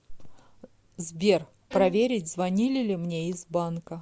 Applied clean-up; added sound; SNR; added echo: none; Bowed string instrument; 12 dB; none.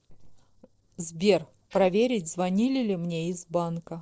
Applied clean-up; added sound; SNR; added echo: neural separator model SepFormer DNS4.